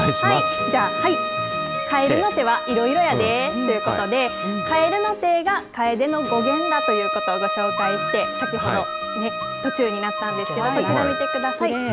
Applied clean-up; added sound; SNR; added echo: none; Bowed string instrument; 4 dB; none.